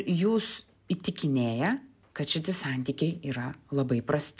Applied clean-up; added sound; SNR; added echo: none; none; none; none.